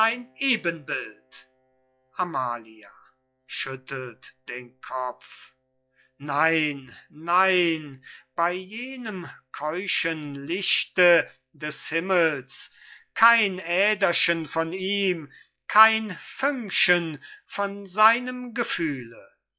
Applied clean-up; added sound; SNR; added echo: classical method log-MMSE.